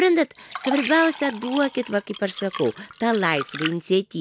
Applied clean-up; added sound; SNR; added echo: none; Fill (with liquid); 11 dB; none.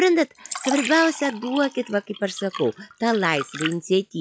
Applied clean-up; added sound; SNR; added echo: classical method log-MMSE.